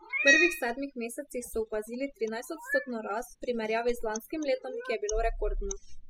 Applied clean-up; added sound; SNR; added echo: classical method spectral subtraction.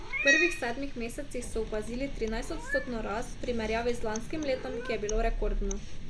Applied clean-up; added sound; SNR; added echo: none; Cat; -1 dB; none.